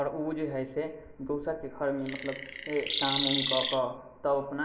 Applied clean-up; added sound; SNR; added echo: none; Chirp, tweet; 0 dB; reverberation time 0.2 s.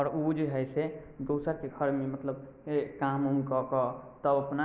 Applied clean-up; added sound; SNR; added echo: none; none; none; none.